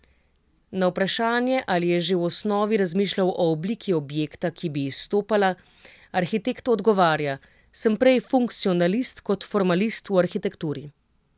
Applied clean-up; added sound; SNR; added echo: none; none; none; none.